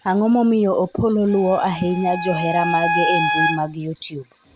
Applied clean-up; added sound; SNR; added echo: none; Bowed string instrument; 2 dB; none.